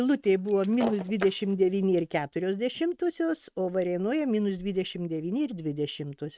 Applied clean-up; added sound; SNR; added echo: neural mask model RNNoise.